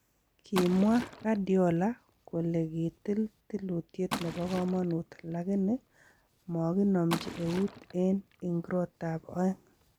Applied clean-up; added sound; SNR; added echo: none; Liquid; 13 dB; none.